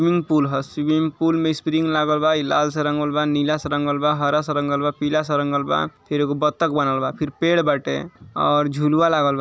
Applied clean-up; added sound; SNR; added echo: none; none; none; none.